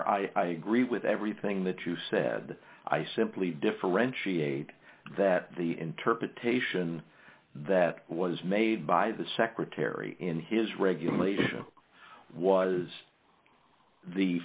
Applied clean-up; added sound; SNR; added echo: none; none; none; none.